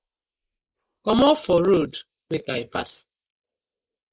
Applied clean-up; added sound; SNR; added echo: neural mask model Resemble Enhance denoiser.